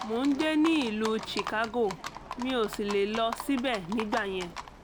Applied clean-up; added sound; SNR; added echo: none; Livestock, farm animals, working animals; 11 dB; none.